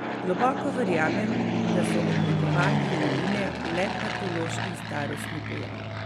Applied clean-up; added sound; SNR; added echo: none; Fixed-wing aircraft, airplane; -3 dB; none.